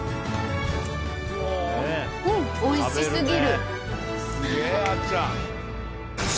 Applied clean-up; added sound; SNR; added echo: none; none; none; none.